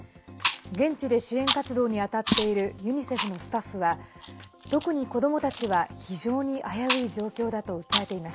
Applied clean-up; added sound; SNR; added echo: none; Chewing, mastication; 4 dB; none.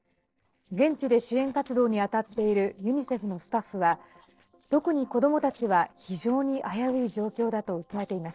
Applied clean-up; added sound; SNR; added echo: neural separator model SepFormer DNS4.